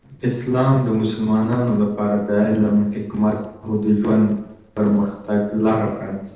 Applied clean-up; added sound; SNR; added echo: neural separator model SepFormer DNS4.